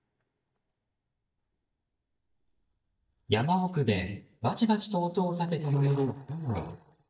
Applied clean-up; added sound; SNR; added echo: neural mask model DeepFilterNet 3.